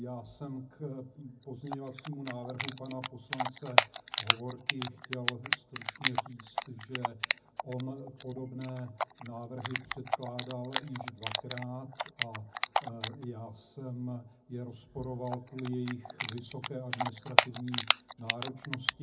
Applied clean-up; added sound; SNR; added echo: none; Typing; -5 dB; reverberation time 0.4 s.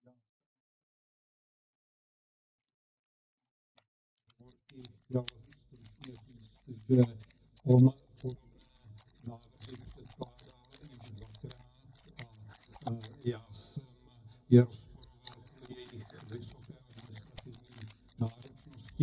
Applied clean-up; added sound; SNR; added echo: neural mask model DeepFilterNet 3.